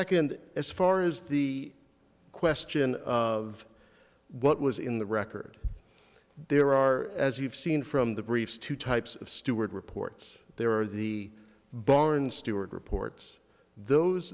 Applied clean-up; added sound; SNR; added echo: none; none; none; none.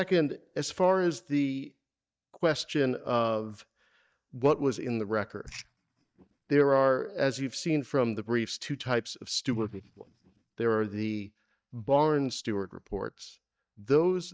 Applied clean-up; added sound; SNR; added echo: neural mask model DeepFilterNet 3.